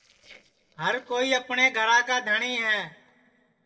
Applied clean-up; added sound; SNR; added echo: neural separator model SepFormer DNS4.